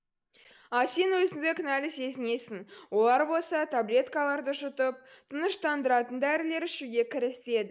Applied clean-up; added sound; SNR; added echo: neural mask model Resemble Enhance denoiser.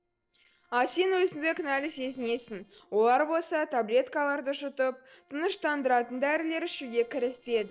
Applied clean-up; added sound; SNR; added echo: neural separator model SepFormer DNS4.